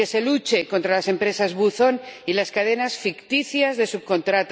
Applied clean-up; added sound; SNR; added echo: none; none; none; none.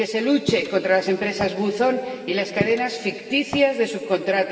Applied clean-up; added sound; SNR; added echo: none; Walk, footsteps; 12 dB; reverberation time 2.7 s.